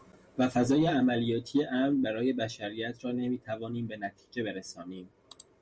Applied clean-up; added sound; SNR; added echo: none; none; none; none.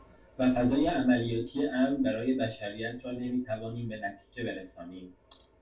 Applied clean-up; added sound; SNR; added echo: none; none; none; reverberation time 0.2 s.